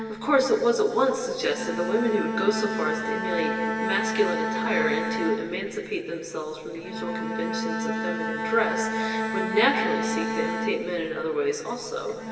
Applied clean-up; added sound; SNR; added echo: none; Bowed string instrument; 3 dB; reverberation time 2.6 s.